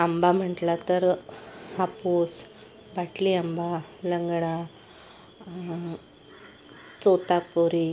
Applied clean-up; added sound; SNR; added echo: none; none; none; none.